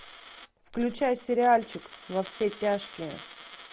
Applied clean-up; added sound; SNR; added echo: none; Coin (dropping); 16 dB; none.